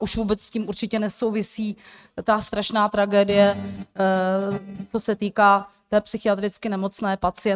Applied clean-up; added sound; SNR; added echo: neural mask model RNNoise.